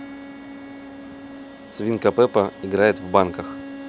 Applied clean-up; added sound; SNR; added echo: none; Bowed string instrument; 15 dB; none.